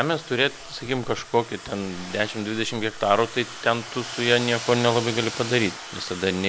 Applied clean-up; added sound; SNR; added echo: none; Domestic sounds, home sounds; 12 dB; none.